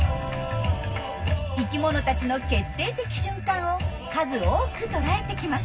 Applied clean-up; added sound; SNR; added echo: none; Wind; 16 dB; reverberation time 0.4 s.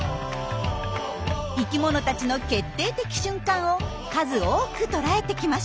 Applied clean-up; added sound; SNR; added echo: none; none; none; none.